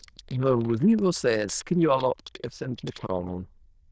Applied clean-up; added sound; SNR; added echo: neural diffusion model UNIVERSE++.